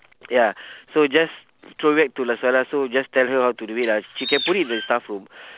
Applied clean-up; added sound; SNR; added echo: none; Bird; 9 dB; none.